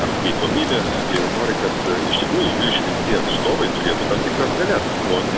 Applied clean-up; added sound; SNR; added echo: none; Stream; -2 dB; none.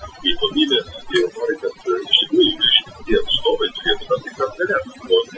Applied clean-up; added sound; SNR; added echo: classical method Wiener filter.